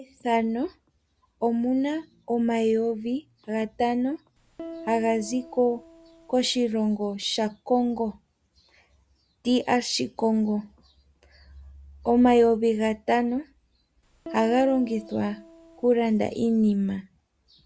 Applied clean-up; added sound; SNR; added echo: none; Piano; 17 dB; none.